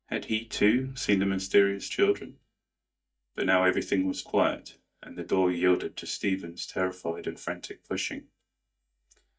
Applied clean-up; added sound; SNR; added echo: neural mask model DeepFilterNet 3.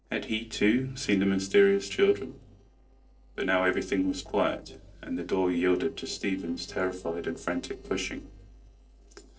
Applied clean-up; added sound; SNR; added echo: neural separator model SepFormer DNS4.